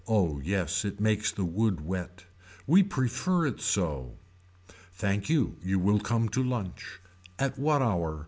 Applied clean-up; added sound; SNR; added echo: none; none; none; none.